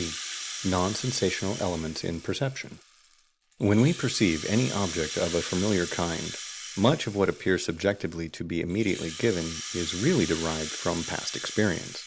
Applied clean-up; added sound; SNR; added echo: none; Rattle (instrument); 10 dB; none.